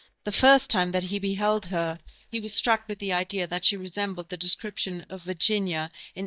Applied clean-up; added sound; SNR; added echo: neural mask model DeepFilterNet 3.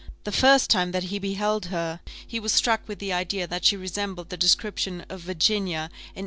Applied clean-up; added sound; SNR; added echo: none; none; none; none.